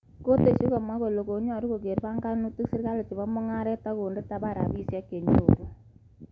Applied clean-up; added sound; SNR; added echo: none; none; none; none.